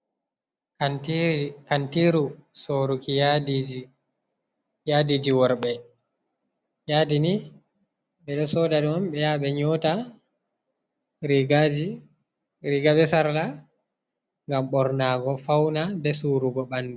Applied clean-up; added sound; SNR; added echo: none; none; none; none.